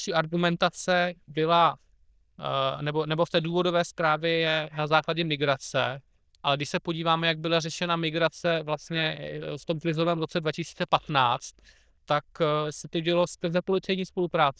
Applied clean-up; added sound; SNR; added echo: neural diffusion model UNIVERSE++.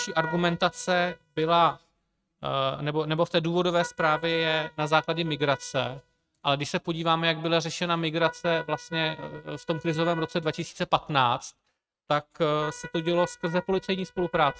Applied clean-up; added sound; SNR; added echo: neural mask model RNNoise.